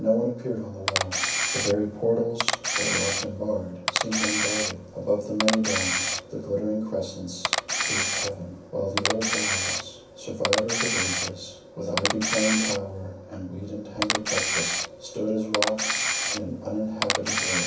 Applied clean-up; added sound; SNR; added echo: none; Camera; 0 dB; reverberation time 0.6 s.